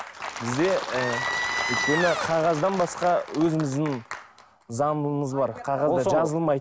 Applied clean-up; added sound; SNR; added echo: none; Squeak; 3 dB; none.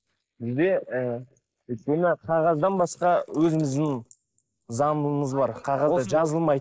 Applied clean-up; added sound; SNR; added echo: neural mask model Resemble Enhance denoiser.